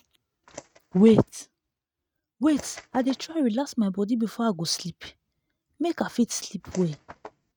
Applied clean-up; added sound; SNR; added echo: neural mask model RNNoise.